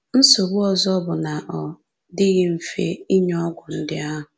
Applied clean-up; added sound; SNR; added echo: none; none; none; none.